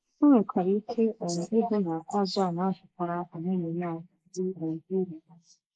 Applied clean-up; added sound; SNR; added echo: neural mask model Resemble Enhance denoiser.